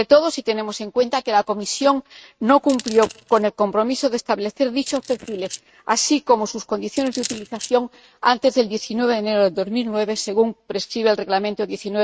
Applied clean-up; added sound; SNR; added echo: neural mask model RNNoise.